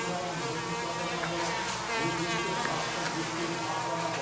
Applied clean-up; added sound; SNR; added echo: none; Buzz; -3 dB; reverberation time 1.0 s.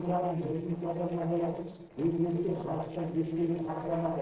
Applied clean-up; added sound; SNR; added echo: neural separator model SepFormer DNS4.